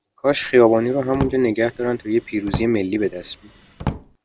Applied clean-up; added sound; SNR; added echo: none; Drawer open or close; 12 dB; none.